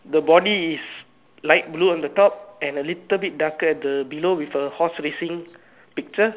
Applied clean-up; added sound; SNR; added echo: none; none; none; none.